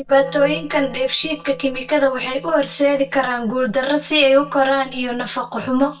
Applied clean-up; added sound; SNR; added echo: neural mask model DeepFilterNet 3.